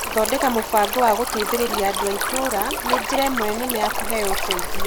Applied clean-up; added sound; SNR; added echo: none; Stream; 1 dB; none.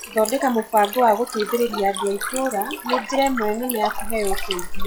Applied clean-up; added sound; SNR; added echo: classical method log-MMSE.